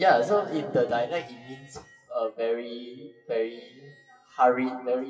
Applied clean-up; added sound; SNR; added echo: classical method WPE with log-MMSE.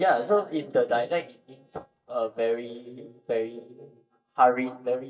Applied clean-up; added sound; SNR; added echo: neural mask model DeepFilterNet 3.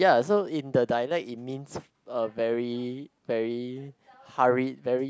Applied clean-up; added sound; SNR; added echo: none; none; none; none.